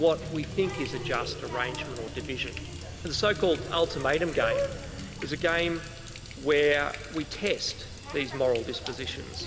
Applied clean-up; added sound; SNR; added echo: none; Water tap, faucet; 8 dB; none.